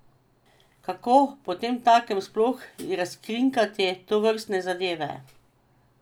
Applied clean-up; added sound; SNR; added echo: none; none; none; none.